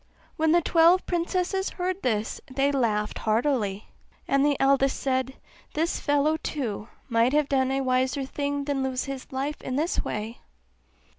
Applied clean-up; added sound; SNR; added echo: none; none; none; none.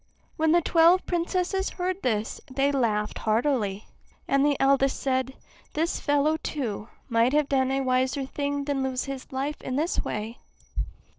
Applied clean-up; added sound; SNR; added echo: neural separator model SepFormer DNS4.